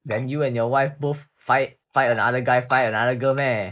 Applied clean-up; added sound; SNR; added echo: neural mask model Resemble Enhance denoiser.